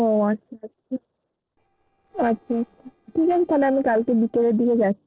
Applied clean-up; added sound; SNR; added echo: neural separator model SepFormer DNS4.